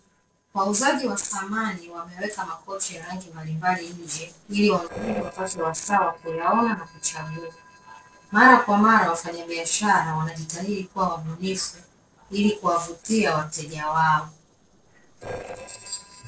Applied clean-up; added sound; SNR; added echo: neural separator model SepFormer DNS4.